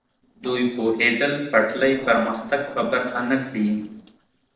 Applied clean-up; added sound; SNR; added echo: neural separator model SepFormer DNS4.